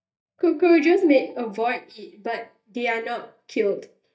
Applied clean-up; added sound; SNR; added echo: neural mask model DeepFilterNet 3.